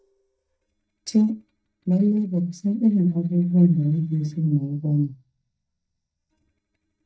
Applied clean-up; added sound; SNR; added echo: neural mask model DeepFilterNet 3.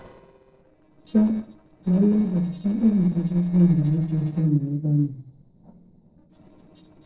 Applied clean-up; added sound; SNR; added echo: neural separator model SepFormer DNS4.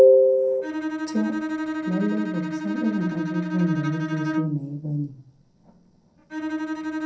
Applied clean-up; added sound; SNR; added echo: none; Bowed string instrument; 6 dB; reverberation time 0.6 s.